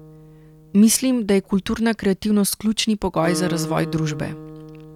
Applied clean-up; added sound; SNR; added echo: none; Acoustic guitar; 13 dB; none.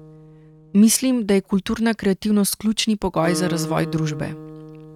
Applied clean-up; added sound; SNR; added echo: neural mask model RNNoise.